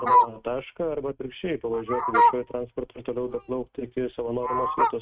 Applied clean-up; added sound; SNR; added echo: neural mask model RNNoise.